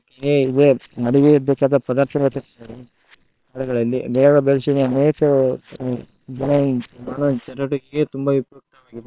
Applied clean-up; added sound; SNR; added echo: neural separator model SepFormer WHAM!.